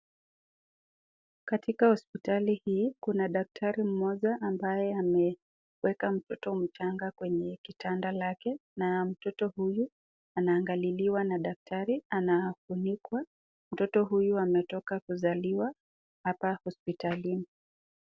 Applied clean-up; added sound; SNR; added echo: none; none; none; none.